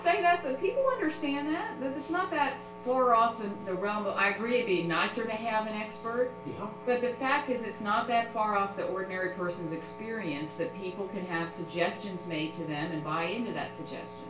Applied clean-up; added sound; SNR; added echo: none; none; none; reverberation time 0.3 s.